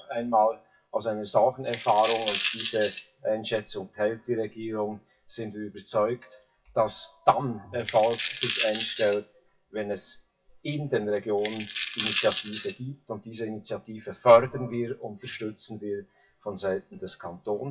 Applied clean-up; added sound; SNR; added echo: classical method WPE with log-MMSE.